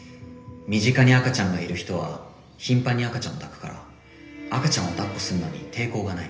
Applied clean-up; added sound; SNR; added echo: none; none; none; reverberation time 0.8 s.